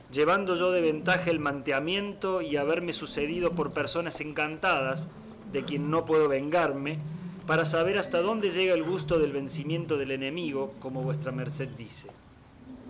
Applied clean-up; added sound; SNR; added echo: none; Bird; 11 dB; none.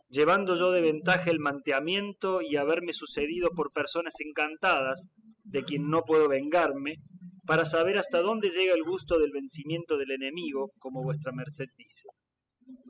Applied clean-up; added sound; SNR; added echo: classical method spectral subtraction.